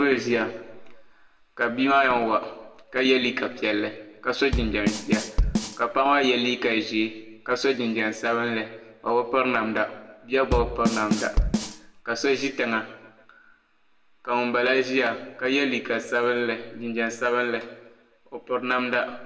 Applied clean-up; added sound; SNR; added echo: none; Bass drum / Snare drum / Drum kit; 1 dB; reverberation time 0.9 s.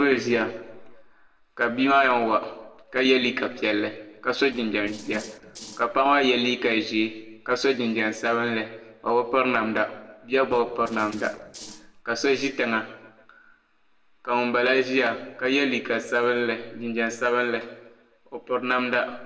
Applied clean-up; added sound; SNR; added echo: neural separator model SepFormer DNS4.